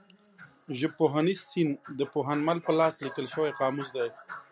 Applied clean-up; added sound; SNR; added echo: none; none; none; none.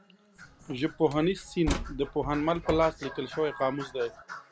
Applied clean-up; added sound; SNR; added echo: none; Slam; 10 dB; none.